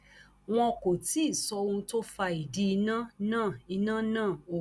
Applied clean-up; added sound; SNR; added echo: none; none; none; none.